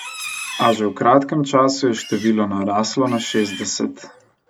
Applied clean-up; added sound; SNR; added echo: none; Livestock, farm animals, working animals; 15 dB; none.